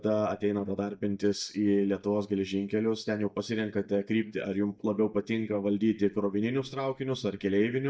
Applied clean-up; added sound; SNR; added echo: neural mask model DeepFilterNet 3.